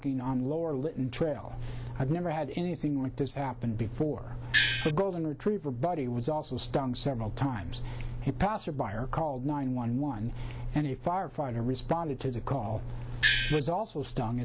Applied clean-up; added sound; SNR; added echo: none; Gong; -4 dB; none.